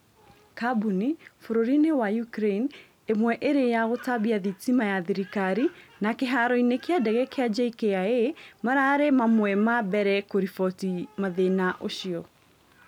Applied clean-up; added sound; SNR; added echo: none; none; none; none.